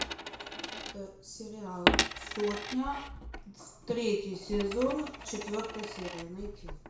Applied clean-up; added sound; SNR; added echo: none; Coin (dropping); 1 dB; reverberation time 0.6 s.